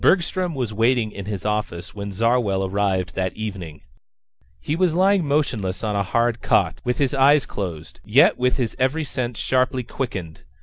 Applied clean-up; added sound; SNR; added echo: none; none; none; none.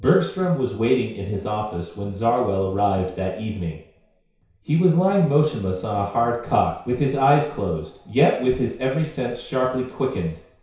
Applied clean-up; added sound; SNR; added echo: none; none; none; reverberation time 0.6 s.